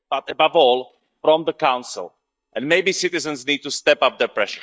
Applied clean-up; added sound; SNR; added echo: neural mask model DeepFilterNet 3.